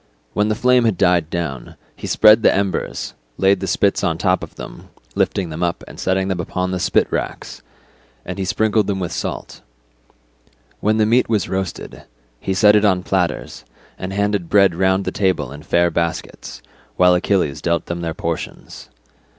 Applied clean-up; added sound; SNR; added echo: none; none; none; none.